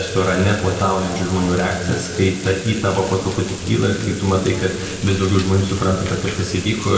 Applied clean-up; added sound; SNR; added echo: none; Water; 15 dB; reverberation time 2.2 s.